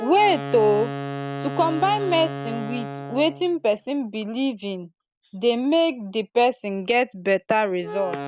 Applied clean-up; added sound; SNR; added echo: none; Wind instrument, woodwind instrument; 11 dB; none.